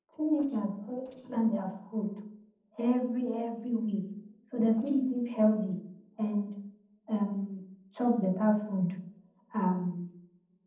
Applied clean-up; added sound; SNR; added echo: neural separator model SepFormer DNS4.